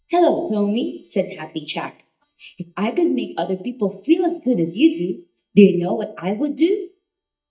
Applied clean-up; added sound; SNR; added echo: neural mask model DeepFilterNet 3.